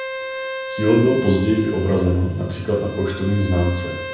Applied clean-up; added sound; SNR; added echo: none; Bowed string instrument; 11 dB; reverberation time 0.9 s.